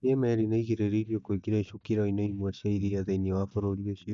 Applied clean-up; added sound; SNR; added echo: neural mask model DeepFilterNet 3.